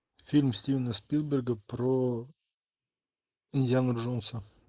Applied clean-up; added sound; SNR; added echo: neural mask model Resemble Enhance denoiser.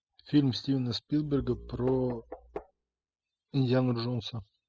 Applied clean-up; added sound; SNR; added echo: classical method spectral subtraction.